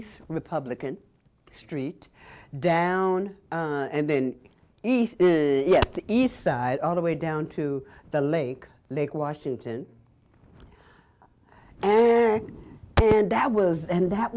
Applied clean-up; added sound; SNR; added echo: none; none; none; none.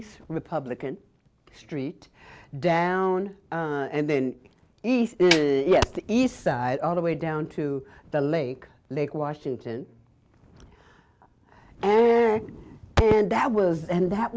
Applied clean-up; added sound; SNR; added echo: none; Snare drum; 5 dB; none.